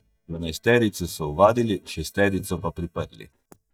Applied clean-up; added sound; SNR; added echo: neural mask model DeepFilterNet 3.